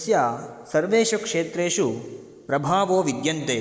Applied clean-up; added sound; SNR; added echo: neural mask model Resemble Enhance denoiser.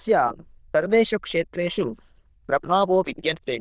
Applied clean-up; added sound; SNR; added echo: neural diffusion model UNIVERSE++.